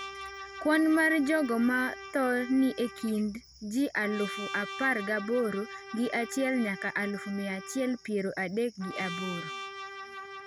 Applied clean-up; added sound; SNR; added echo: none; Trumpet; 12 dB; none.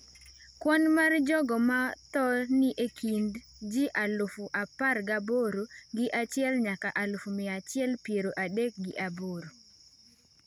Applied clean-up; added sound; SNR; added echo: none; none; none; none.